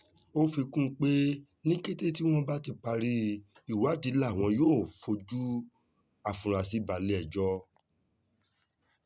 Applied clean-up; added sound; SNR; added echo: none; none; none; none.